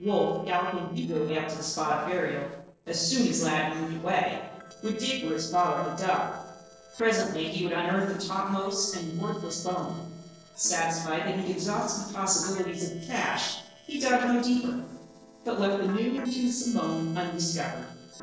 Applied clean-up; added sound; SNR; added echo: neural separator model SepFormer DNS4.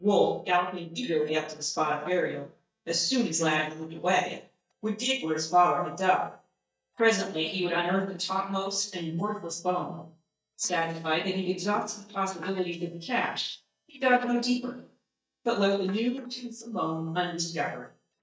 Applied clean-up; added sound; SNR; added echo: neural mask model DeepFilterNet 3.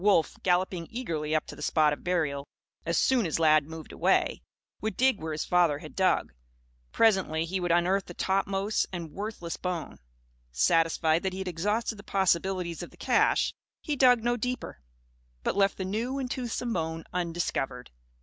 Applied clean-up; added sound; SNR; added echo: none; none; none; none.